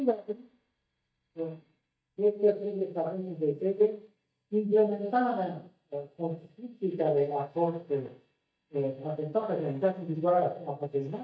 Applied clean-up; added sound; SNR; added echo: neural mask model DeepFilterNet 3.